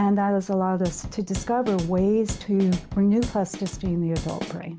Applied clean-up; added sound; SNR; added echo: none; Drum kit; 11 dB; none.